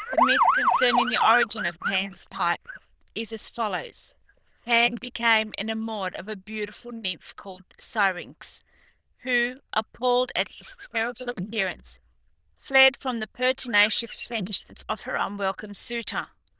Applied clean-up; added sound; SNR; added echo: neural diffusion model UNIVERSE++.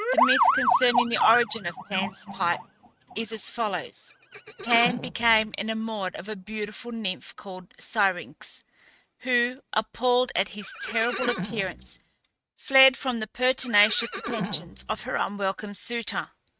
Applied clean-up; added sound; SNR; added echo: neural mask model RNNoise.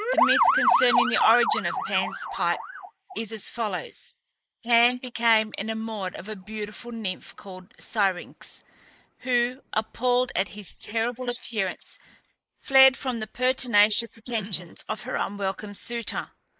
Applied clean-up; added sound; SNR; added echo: neural mask model Resemble Enhance denoiser.